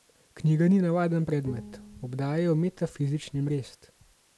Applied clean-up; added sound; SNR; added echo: none; Bowed string instrument; 19 dB; none.